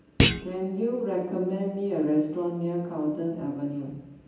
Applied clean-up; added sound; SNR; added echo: none; Thump, thud; -1 dB; reverberation time 0.9 s.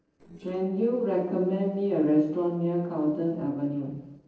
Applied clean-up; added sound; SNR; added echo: neural separator model SepFormer DNS4.